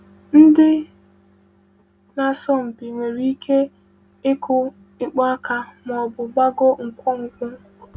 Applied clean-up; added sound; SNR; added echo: none; none; none; none.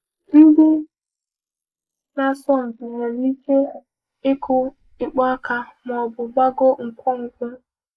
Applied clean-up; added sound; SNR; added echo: neural mask model Resemble Enhance denoiser.